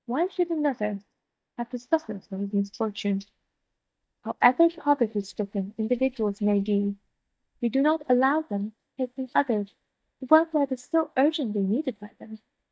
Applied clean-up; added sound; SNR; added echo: neural mask model DeepFilterNet 3.